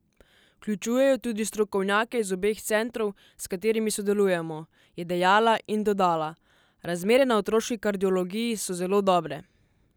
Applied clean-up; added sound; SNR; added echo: none; none; none; none.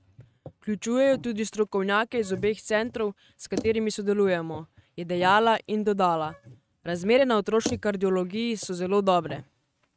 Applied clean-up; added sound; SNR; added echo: neural mask model RNNoise.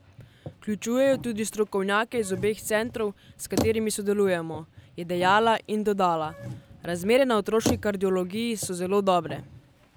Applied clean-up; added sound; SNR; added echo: none; Bicycle; 12 dB; none.